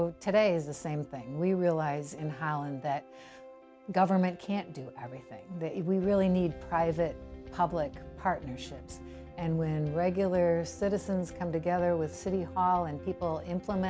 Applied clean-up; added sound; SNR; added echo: none; none; none; none.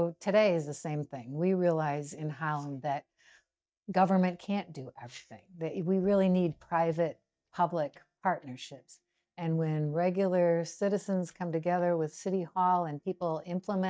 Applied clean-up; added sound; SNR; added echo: neural mask model DeepFilterNet 3.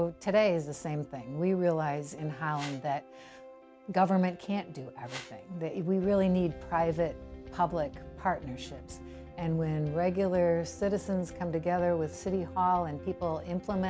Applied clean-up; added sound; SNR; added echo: none; Whoosh, swoosh, swish; 17 dB; none.